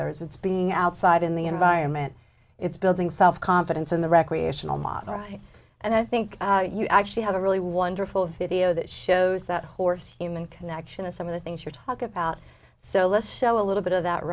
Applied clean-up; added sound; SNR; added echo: none; none; none; none.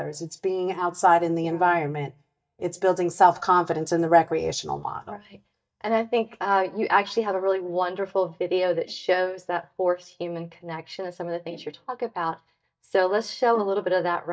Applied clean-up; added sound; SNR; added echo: neural mask model DeepFilterNet 3.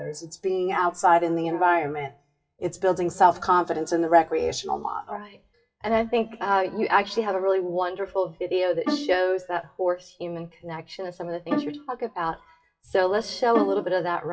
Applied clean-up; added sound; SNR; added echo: classical method WPE with log-MMSE.